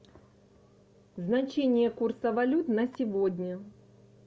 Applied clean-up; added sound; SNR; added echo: none; none; none; none.